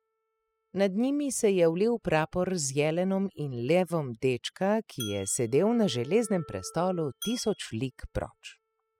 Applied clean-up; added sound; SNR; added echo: classical method spectral subtraction.